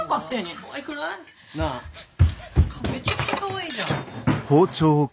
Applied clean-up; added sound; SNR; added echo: none; none; none; none.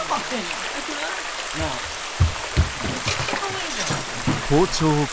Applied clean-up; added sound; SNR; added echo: none; Stream; 4 dB; none.